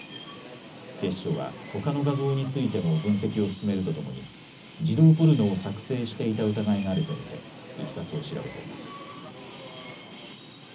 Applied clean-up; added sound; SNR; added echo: none; Subway, metro, underground; 13 dB; reverberation time 0.4 s.